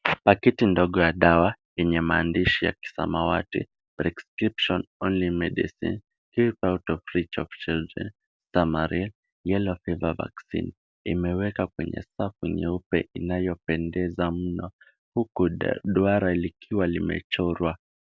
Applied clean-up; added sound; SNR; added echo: none; none; none; none.